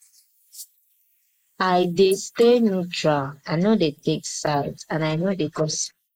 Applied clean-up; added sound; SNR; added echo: neural mask model Resemble Enhance denoiser.